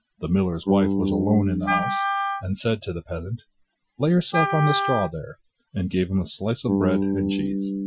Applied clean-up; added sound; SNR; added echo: classical method Wiener filter.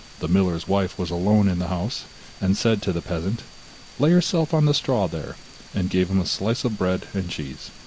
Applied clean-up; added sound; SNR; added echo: none; none; none; none.